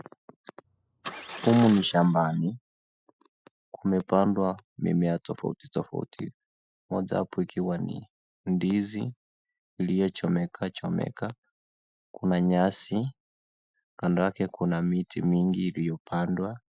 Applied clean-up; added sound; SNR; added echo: classical method Wiener filter.